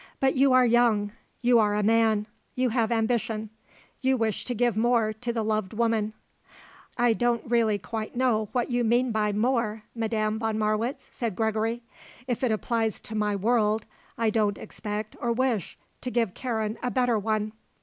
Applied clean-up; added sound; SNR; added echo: none; none; none; none.